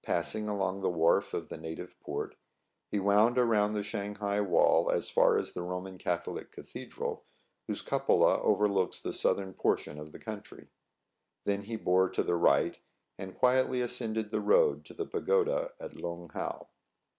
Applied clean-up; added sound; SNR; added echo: none; none; none; none.